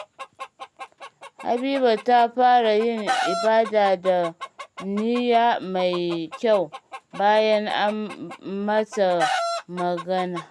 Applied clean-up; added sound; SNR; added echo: none; Chicken, rooster; 11 dB; none.